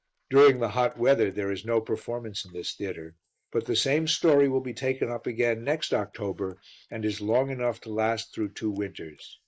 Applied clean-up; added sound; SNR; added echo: neural mask model Resemble Enhance denoiser.